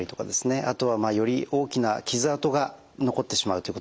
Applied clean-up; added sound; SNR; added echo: none; none; none; none.